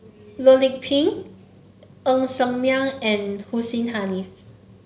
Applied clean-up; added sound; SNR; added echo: none; none; none; none.